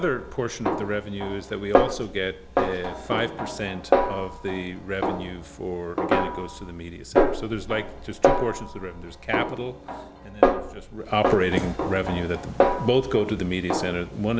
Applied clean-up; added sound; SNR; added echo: none; Snare drum; -1 dB; none.